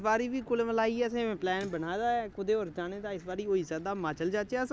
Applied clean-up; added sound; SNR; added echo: none; none; none; none.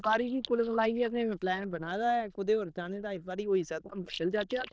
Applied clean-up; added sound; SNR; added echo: neural diffusion model UNIVERSE++.